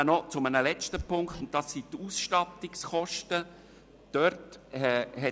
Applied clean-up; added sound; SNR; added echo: none; Hammer; 15 dB; none.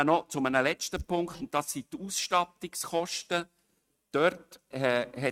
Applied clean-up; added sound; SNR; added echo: neural mask model RNNoise.